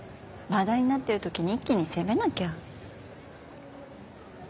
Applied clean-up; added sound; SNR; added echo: none; none; none; none.